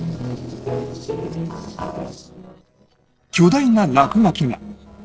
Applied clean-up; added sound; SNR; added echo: neural separator model SepFormer DNS4.